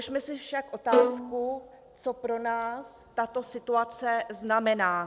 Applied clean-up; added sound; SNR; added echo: none; Bowed string instrument; -3 dB; none.